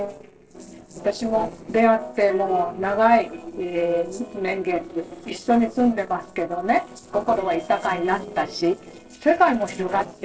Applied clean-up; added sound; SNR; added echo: neural separator model SepFormer DNS4.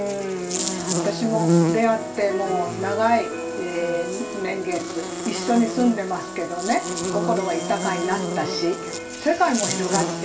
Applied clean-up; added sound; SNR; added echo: none; Buzz; 4 dB; reverberation time 0.3 s.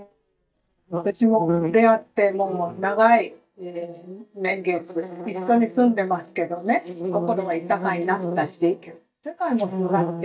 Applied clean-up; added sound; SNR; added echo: neural mask model DeepFilterNet 3.